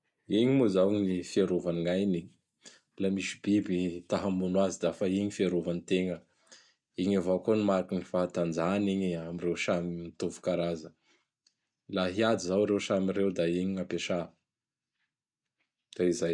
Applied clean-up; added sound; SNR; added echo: none; none; none; none.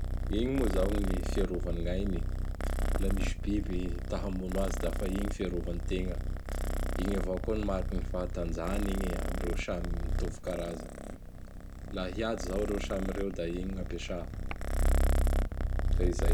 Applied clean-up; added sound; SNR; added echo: none; Purr; -5 dB; none.